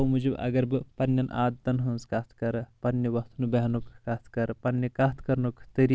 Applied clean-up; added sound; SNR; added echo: none; none; none; none.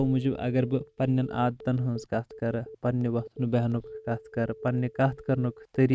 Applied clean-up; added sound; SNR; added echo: neural mask model RNNoise.